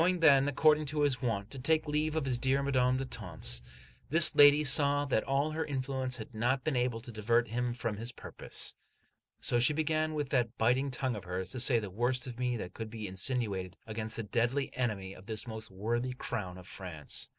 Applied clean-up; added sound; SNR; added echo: none; none; none; none.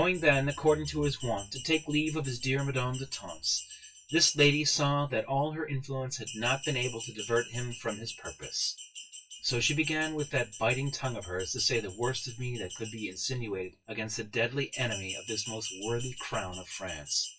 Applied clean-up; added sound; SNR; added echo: classical method WPE with log-MMSE.